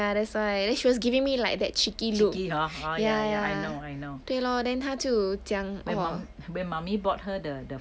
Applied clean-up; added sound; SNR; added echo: none; none; none; none.